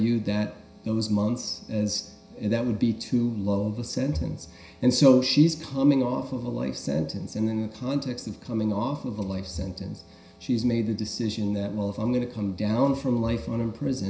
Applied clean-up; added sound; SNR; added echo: none; none; none; reverberation time 0.5 s.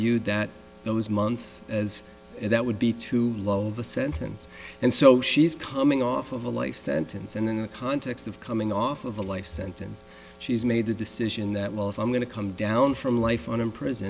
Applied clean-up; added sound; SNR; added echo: none; none; none; none.